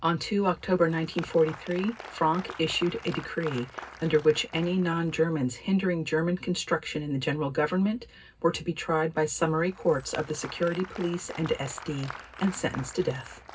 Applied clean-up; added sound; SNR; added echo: none; Applause; 17 dB; reverberation time 0.4 s.